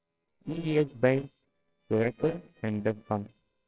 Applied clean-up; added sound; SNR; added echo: neural separator model SepFormer WHAMR!.